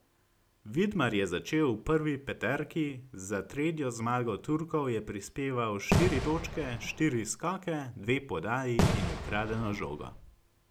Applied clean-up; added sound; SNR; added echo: none; Fireworks; 0 dB; none.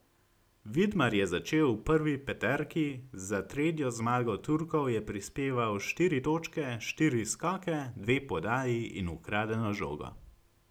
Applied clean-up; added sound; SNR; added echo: none; none; none; none.